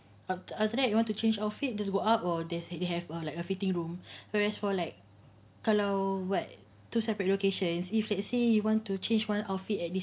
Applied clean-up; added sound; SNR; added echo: none; none; none; none.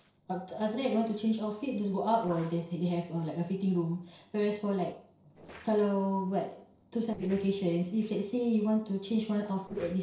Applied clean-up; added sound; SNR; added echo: neural separator model SepFormer DNS4.